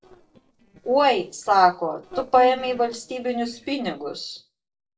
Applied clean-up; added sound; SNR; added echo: neural separator model SepFormer DNS4.